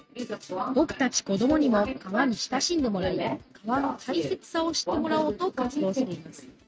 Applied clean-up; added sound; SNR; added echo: neural mask model RNNoise.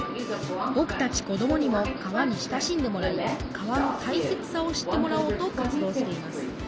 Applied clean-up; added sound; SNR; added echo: none; Subway, metro, underground; 2 dB; none.